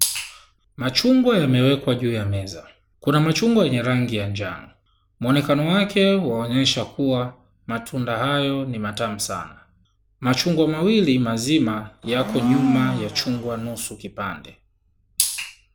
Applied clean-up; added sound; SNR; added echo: none; Domestic sounds, home sounds; 7 dB; none.